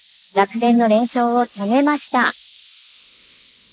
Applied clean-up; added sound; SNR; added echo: neural mask model Resemble Enhance denoiser.